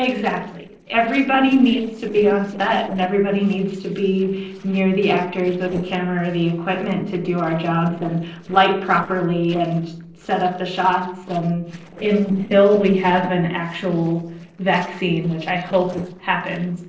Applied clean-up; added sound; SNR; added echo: neural separator model SepFormer DNS4.